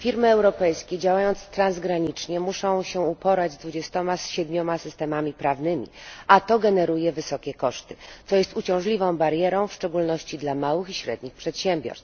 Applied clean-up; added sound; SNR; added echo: none; none; none; none.